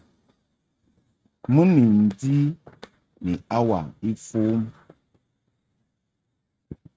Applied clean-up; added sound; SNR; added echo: neural mask model RNNoise.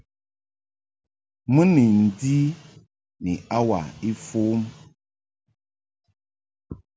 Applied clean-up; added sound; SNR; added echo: none; none; none; none.